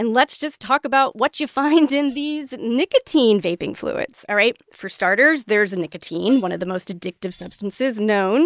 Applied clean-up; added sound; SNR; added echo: neural mask model DeepFilterNet 3.